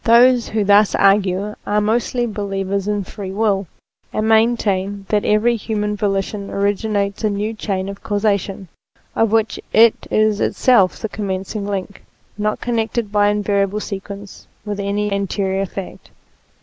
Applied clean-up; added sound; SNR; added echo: none; none; none; none.